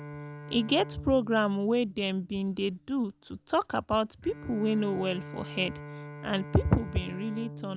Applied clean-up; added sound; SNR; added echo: none; Bowed string instrument; 14 dB; none.